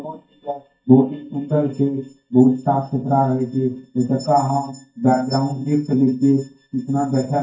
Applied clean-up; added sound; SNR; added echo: neural mask model DeepFilterNet 3.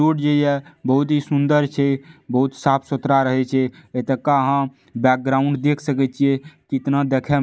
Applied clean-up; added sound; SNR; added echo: none; none; none; none.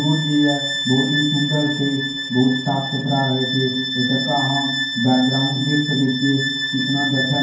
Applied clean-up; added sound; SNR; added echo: none; Bowed string instrument; 4 dB; reverberation time 0.9 s.